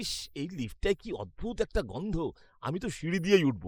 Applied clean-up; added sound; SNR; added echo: neural mask model Resemble Enhance denoiser.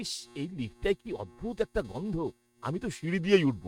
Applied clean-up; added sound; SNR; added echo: neural mask model RNNoise.